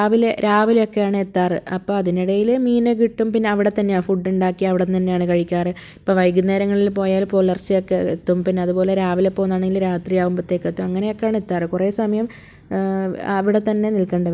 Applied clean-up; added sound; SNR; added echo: none; none; none; none.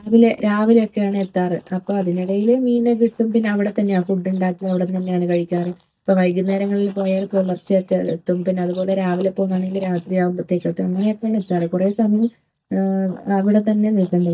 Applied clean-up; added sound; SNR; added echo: neural mask model DeepFilterNet 3.